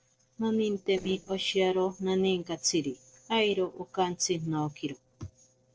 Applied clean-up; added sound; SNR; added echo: neural separator model SepFormer DNS4.